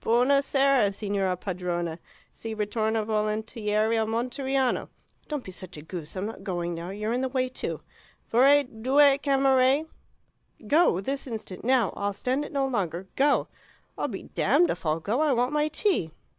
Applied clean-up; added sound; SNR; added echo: none; none; none; none.